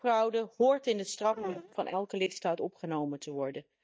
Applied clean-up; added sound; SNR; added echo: neural mask model DeepFilterNet 3.